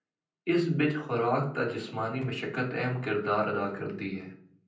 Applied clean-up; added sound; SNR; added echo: none; none; none; reverberation time 0.6 s.